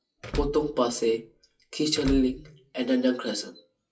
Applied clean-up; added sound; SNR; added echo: classical method WPE with log-MMSE.